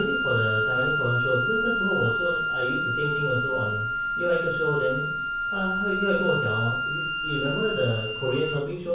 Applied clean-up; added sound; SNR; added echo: none; Wind instrument, woodwind instrument; -1 dB; reverberation time 0.6 s.